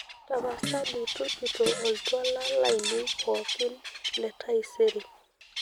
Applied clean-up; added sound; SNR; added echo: none; Fart + Bird; 5 dB; none.